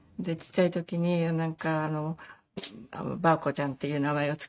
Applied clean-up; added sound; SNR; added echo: neural mask model RNNoise.